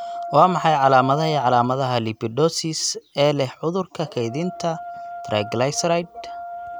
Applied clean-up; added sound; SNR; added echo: none; none; none; none.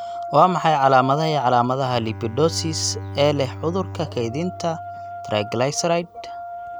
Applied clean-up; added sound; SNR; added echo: none; Bowed string instrument; 15 dB; none.